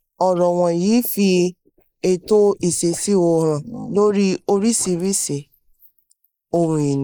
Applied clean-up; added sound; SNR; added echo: neural mask model Resemble Enhance denoiser.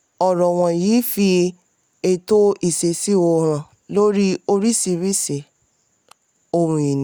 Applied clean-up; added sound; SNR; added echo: none; none; none; none.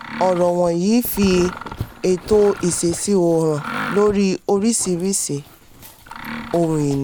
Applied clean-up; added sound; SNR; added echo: none; Dog + Mechanisms; 13 dB; none.